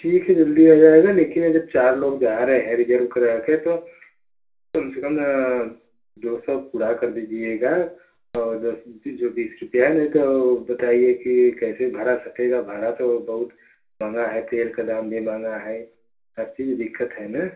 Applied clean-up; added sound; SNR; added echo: none; none; none; reverberation time 0.3 s.